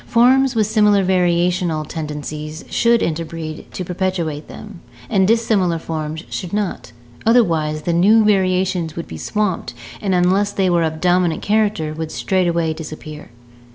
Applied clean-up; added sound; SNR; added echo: none; none; none; none.